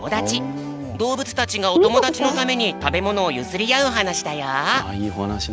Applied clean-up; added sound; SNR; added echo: none; Wind instrument, woodwind instrument; 18 dB; none.